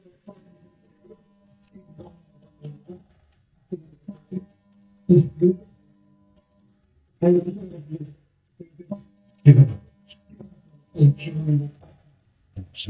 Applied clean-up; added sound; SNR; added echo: neural mask model DeepFilterNet 3.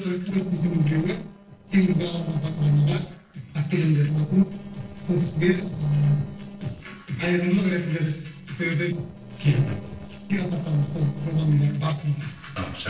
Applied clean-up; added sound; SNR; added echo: neural separator model SepFormer DNS4.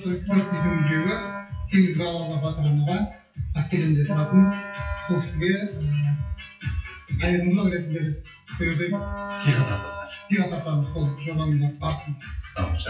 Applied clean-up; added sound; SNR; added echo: classical method WPE with log-MMSE.